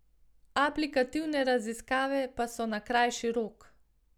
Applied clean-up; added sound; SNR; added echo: none; none; none; none.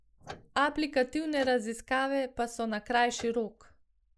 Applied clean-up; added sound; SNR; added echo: neural mask model Resemble Enhance denoiser.